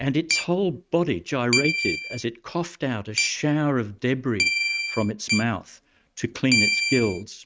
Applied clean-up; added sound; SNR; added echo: neural mask model RNNoise.